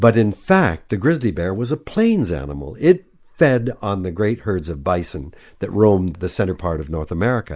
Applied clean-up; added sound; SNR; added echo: neural mask model Resemble Enhance denoiser.